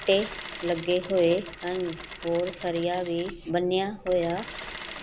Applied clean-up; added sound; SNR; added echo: none; Mechanisms; 11 dB; none.